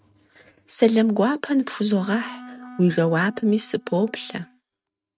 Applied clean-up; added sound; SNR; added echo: neural mask model RNNoise.